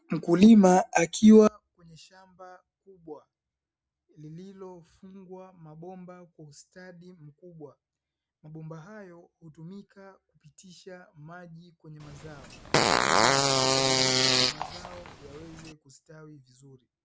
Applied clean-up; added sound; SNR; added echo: none; Fart; -2 dB; none.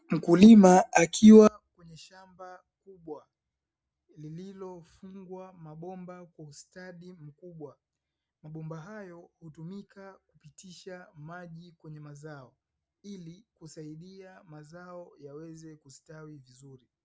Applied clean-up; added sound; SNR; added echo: none; none; none; none.